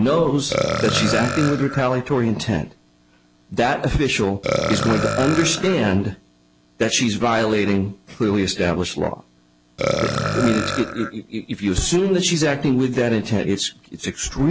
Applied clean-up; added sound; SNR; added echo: none; Burping, eructation; 5 dB; none.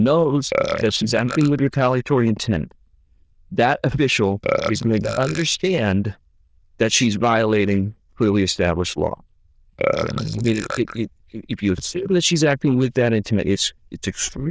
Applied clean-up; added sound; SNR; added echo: neural diffusion model UNIVERSE++.